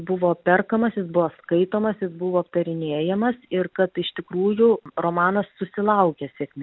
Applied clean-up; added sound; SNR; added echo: none; none; none; none.